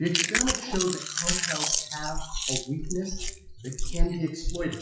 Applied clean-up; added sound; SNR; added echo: classical method WPE with log-MMSE.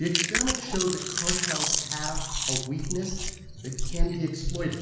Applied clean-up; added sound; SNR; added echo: none; Chewing, mastication; -3 dB; reverberation time 1.1 s.